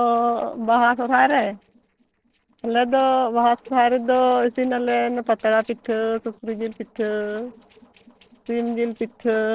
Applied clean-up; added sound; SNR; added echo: neural separator model SepFormer DNS4.